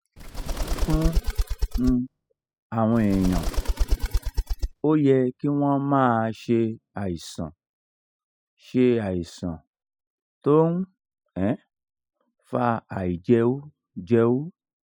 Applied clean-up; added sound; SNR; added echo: classical method spectral subtraction.